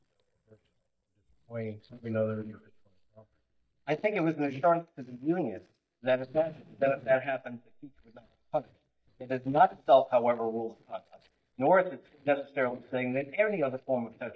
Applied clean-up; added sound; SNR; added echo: neural mask model DeepFilterNet 3.